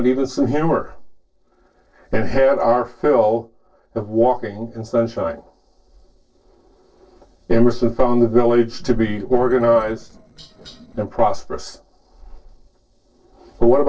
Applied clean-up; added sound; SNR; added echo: neural separator model SepFormer DNS4.